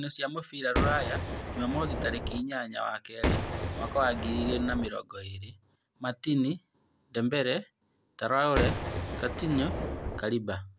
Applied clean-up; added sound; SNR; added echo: none; Boom; 0 dB; none.